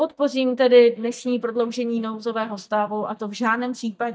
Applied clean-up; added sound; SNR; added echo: neural mask model DeepFilterNet 3.